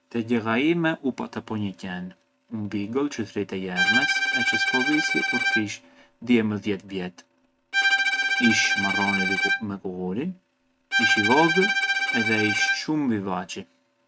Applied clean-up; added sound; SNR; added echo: none; Bowed string instrument; -2 dB; none.